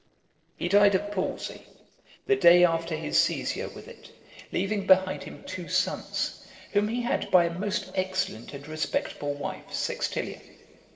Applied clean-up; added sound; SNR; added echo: neural separator model SepFormer DNS4.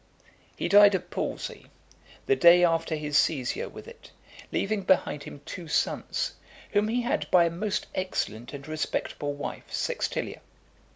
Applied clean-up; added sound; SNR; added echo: none; none; none; none.